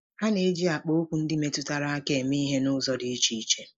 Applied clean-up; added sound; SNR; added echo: neural mask model Resemble Enhance denoiser.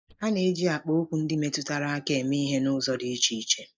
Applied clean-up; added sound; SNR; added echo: neural mask model DeepFilterNet 3.